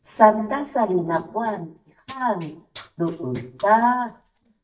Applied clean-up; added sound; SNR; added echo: neural mask model DeepFilterNet 3.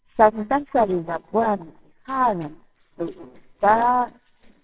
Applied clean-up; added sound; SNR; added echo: neural separator model SepFormer WHAMR!.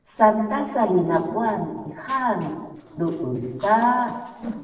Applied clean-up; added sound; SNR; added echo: neural separator model SepFormer DNS4.